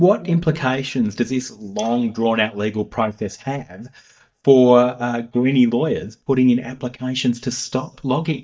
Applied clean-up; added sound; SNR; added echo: neural mask model DeepFilterNet 3.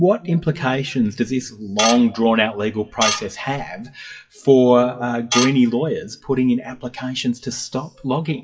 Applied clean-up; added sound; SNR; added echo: classical method WPE with log-MMSE.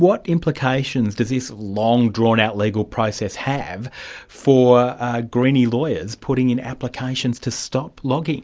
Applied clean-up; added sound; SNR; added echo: none; none; none; none.